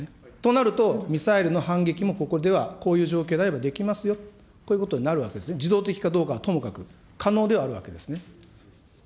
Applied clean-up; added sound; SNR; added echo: none; none; none; none.